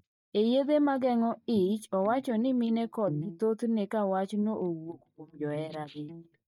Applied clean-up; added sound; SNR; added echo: neural mask model DeepFilterNet 3.